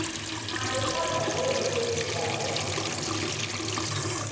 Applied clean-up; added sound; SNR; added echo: none; Trickle, dribble / Sink (filling or washing) / Water tap, faucet; -3 dB; reverberation time 2.2 s.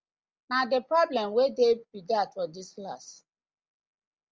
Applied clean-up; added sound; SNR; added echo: none; none; none; none.